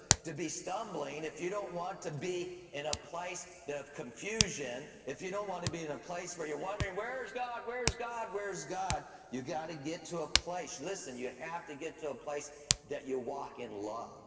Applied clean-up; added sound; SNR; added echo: none; Hands; 2 dB; reverberation time 2.8 s.